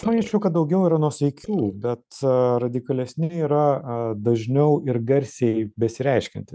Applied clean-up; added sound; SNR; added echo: neural mask model DeepFilterNet 3.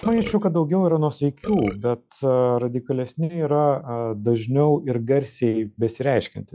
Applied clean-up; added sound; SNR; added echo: classical method log-MMSE.